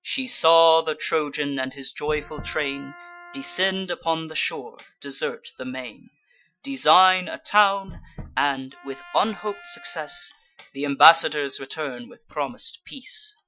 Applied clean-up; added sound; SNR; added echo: classical method Wiener filter.